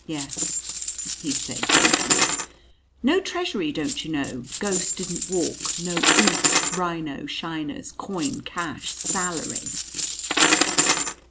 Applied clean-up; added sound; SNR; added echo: none; Coin (dropping); -5 dB; none.